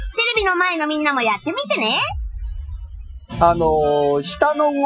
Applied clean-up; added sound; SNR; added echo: classical method Wiener filter.